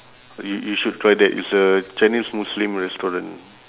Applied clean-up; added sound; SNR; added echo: none; none; none; none.